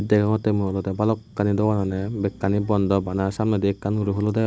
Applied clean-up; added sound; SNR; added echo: none; none; none; none.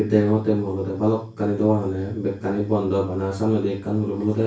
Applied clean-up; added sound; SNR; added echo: none; none; none; reverberation time 0.3 s.